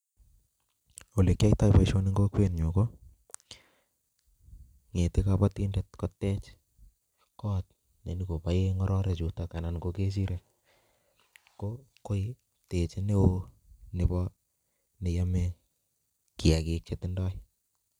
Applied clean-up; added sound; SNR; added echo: none; none; none; none.